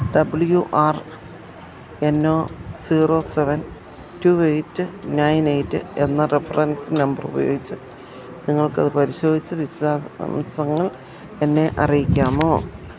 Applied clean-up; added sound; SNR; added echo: none; none; none; none.